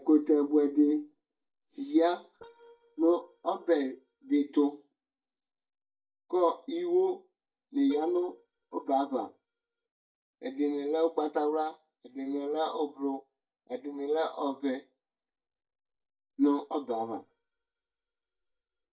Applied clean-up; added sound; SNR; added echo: neural mask model DeepFilterNet 3.